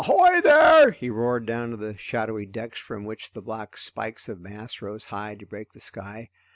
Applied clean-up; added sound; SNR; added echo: none; none; none; none.